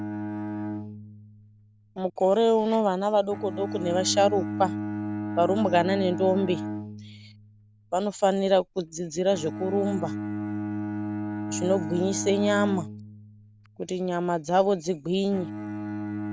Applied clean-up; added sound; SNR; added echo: none; Bowed string instrument; 7 dB; none.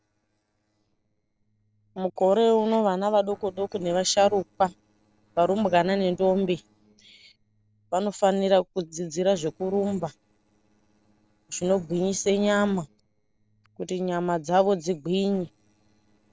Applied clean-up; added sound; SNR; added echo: neural separator model SepFormer DNS4.